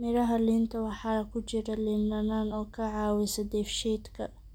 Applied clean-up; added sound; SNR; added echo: none; none; none; none.